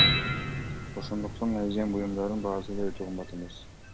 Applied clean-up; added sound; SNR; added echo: none; Piano; -1 dB; none.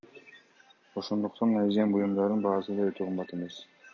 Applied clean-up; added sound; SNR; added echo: none; none; none; none.